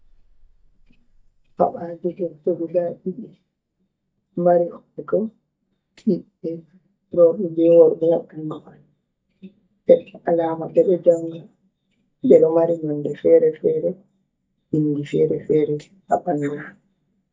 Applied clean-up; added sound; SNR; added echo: neural mask model DeepFilterNet 3.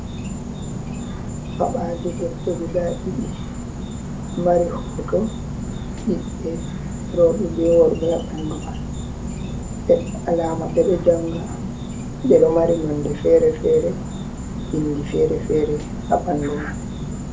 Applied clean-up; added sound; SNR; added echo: none; Insect; 6 dB; reverberation time 0.3 s.